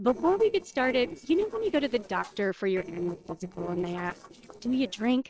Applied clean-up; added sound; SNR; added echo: neural separator model SepFormer DNS4.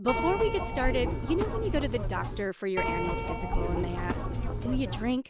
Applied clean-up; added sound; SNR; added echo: none; Keyboard (musical); -1 dB; none.